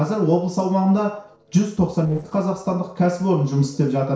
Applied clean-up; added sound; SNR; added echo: neural separator model SepFormer DNS4.